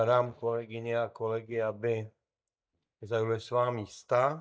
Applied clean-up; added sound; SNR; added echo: neural mask model DeepFilterNet 3.